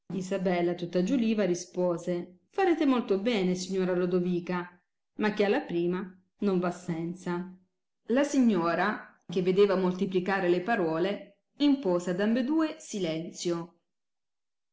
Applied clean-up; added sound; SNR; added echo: none; Snare drum; 19 dB; none.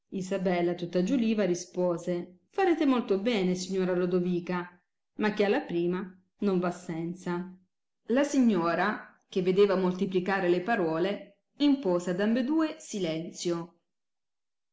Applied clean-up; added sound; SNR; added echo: none; none; none; none.